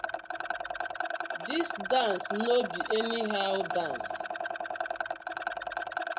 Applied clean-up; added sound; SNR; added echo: none; Rattle; 1 dB; none.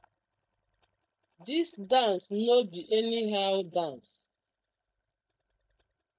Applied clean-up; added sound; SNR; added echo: neural mask model DeepFilterNet 3.